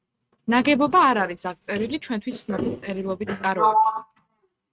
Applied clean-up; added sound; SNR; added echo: neural mask model RNNoise.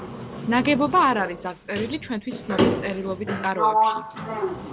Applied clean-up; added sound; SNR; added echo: none; Sliding door; 1 dB; none.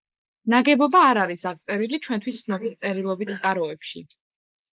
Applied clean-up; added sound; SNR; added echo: neural mask model Resemble Enhance denoiser.